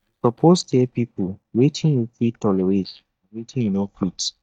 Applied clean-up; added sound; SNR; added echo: neural mask model DeepFilterNet 3.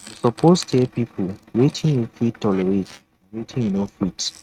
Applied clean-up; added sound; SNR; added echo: neural mask model RNNoise.